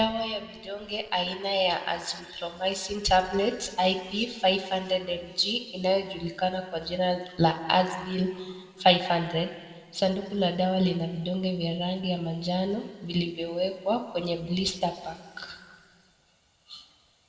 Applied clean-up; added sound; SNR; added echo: none; none; none; reverberation time 1.8 s.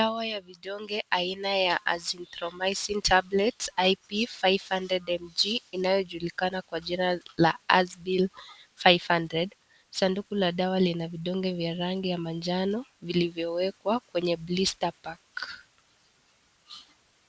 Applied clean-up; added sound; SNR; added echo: none; none; none; none.